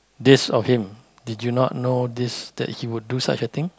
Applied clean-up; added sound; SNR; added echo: none; none; none; none.